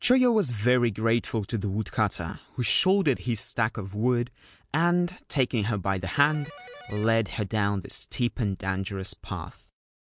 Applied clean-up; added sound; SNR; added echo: none; Electric guitar; 17 dB; none.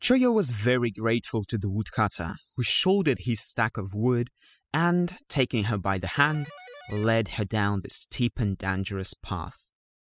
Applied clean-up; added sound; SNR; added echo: classical method spectral subtraction.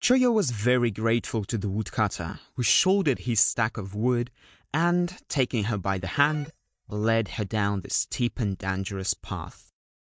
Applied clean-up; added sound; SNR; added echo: neural mask model DeepFilterNet 3.